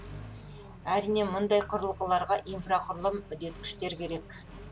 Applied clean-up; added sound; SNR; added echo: none; Accelerating, revving, vroom; 15 dB; none.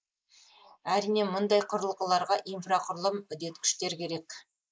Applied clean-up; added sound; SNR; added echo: neural mask model Resemble Enhance denoiser.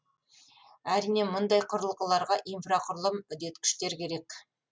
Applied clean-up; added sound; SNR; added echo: none; none; none; none.